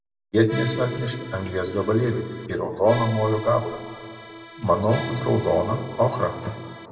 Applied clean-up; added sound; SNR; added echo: none; Accordion; 13 dB; reverberation time 1.5 s.